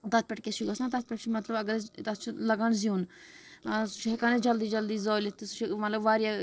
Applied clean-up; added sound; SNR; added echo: neural separator model SepFormer DNS4.